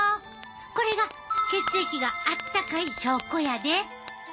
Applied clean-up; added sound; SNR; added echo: none; Fire; 19 dB; none.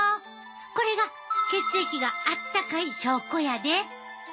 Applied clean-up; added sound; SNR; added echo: none; none; none; none.